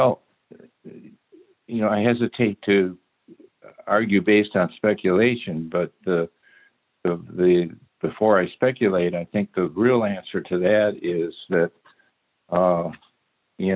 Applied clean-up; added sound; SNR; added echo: none; none; none; none.